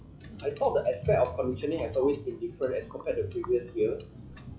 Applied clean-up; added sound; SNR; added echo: classical method log-MMSE.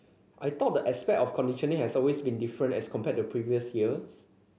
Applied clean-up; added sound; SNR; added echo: none; none; none; none.